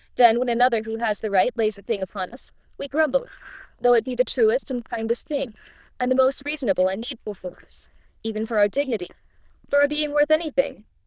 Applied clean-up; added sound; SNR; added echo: neural diffusion model UNIVERSE++.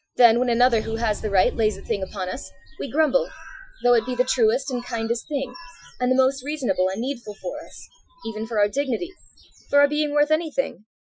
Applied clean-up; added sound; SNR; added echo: classical method Wiener filter.